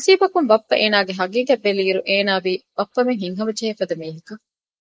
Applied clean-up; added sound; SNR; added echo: neural mask model Resemble Enhance denoiser.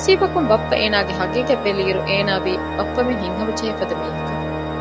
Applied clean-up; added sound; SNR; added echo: none; Organ; 4 dB; none.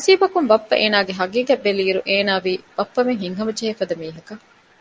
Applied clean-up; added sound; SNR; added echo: none; none; none; none.